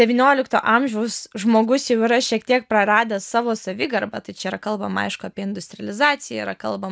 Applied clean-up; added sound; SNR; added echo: none; none; none; none.